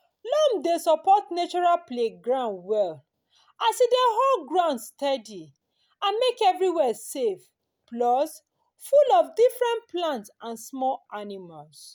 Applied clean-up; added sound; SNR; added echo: none; none; none; none.